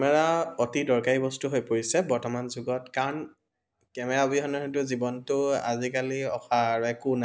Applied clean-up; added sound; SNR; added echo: none; none; none; none.